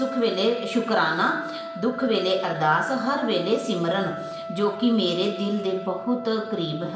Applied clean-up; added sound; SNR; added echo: none; Trumpet; 11 dB; reverberation time 1.0 s.